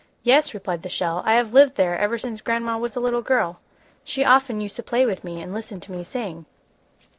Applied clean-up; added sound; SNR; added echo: neural separator model SepFormer DNS4.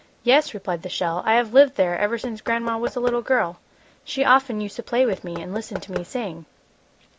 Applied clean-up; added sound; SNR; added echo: none; Knock / Wood; 15 dB; none.